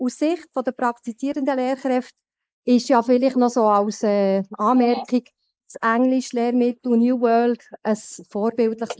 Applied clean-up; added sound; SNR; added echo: neural mask model Resemble Enhance denoiser.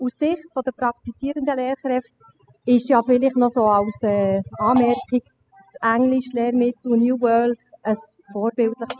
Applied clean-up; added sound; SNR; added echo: classical method spectral subtraction.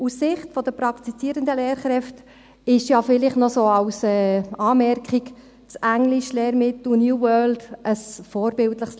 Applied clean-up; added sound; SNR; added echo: none; none; none; none.